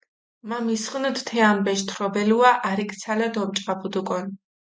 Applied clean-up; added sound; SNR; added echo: none; none; none; none.